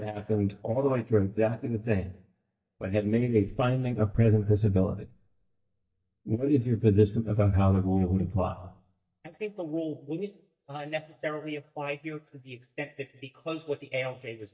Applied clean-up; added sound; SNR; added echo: neural mask model DeepFilterNet 3.